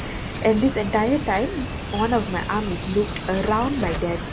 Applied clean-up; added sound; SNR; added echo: none; Chirp, tweet; -2 dB; none.